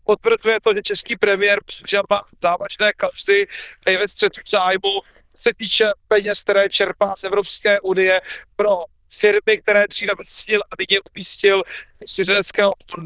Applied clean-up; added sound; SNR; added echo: neural diffusion model UNIVERSE++.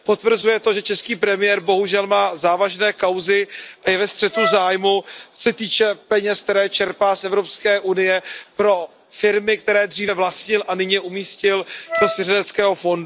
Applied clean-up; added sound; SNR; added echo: none; Wind instrument, woodwind instrument; 5 dB; none.